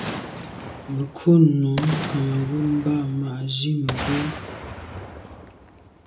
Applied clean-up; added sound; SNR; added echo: none; Boom; 10 dB; reverberation time 0.2 s.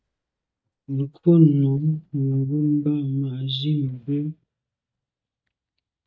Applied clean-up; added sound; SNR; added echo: neural mask model DeepFilterNet 3.